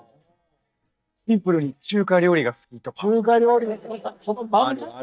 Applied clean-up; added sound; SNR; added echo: neural mask model DeepFilterNet 3.